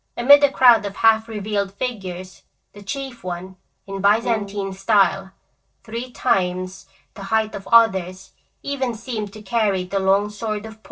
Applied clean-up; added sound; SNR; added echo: neural separator model SepFormer DNS4.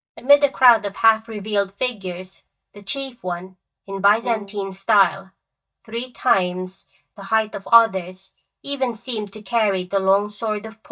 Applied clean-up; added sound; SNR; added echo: neural mask model DeepFilterNet 3.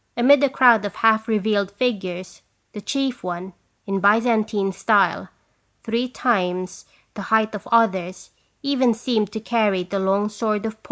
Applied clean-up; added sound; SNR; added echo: none; none; none; none.